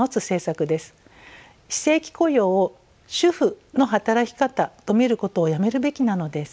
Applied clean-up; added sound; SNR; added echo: none; none; none; none.